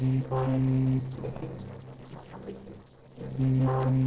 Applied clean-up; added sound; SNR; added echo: neural separator model SepFormer DNS4.